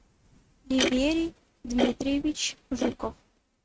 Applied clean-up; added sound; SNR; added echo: neural mask model RNNoise.